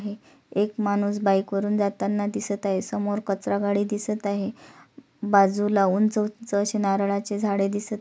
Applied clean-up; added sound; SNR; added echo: none; none; none; none.